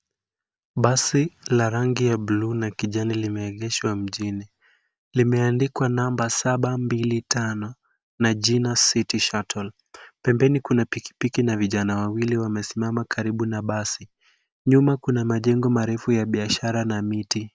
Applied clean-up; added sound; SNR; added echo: none; none; none; none.